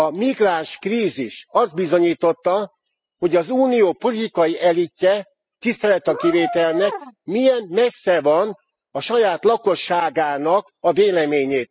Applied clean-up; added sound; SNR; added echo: classical method spectral subtraction.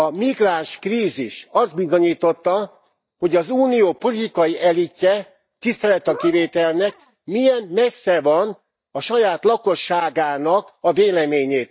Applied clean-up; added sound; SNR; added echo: neural mask model DeepFilterNet 3.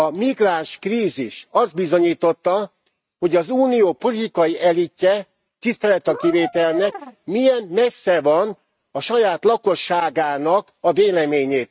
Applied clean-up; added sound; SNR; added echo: neural mask model RNNoise.